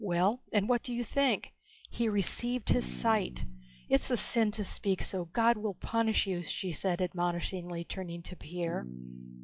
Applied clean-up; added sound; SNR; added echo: classical method log-MMSE.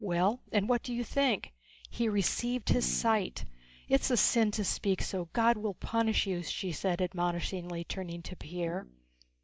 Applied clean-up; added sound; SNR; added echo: neural mask model DeepFilterNet 3.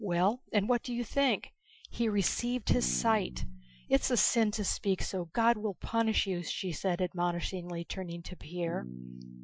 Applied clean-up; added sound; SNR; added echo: classical method Wiener filter.